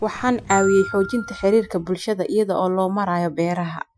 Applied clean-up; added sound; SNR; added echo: classical method Wiener filter.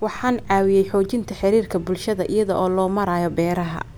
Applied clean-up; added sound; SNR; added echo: none; none; none; none.